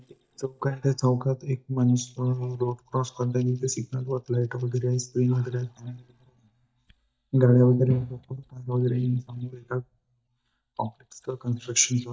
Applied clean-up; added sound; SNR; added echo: neural mask model DeepFilterNet 3.